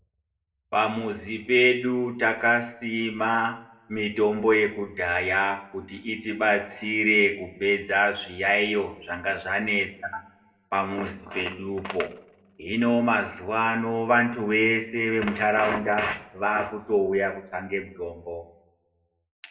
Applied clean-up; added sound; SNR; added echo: none; none; none; reverberation time 0.5 s.